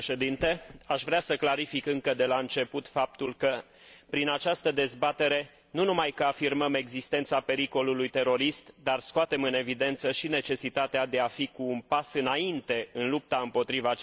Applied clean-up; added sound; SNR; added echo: none; none; none; none.